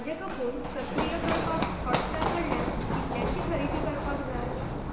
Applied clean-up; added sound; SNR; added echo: none; Run; -4 dB; reverberation time 1.2 s.